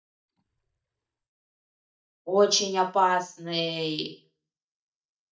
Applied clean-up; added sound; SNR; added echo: neural mask model DeepFilterNet 3.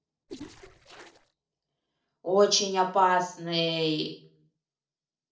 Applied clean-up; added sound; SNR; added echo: neural separator model SepFormer DNS4.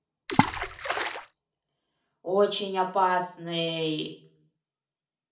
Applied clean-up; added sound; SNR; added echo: none; Water / Splash, splatter; -3 dB; reverberation time 0.4 s.